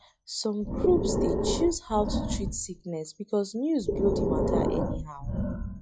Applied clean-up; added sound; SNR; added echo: classical method log-MMSE.